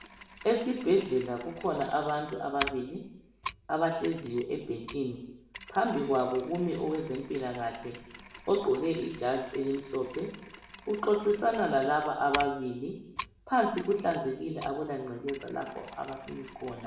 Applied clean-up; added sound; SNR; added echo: none; Mechanisms; 15 dB; reverberation time 0.8 s.